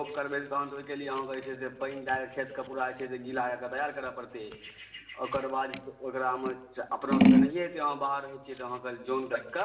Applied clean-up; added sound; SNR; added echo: none; Scissors; -1 dB; reverberation time 1.3 s.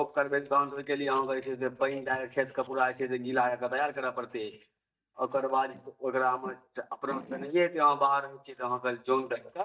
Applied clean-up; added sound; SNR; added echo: neural mask model DeepFilterNet 3.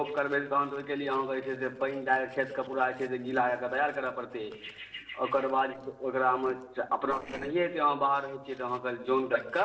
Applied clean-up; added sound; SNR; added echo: neural separator model SepFormer DNS4.